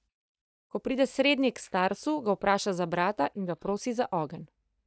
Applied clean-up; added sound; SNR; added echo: neural mask model DeepFilterNet 3.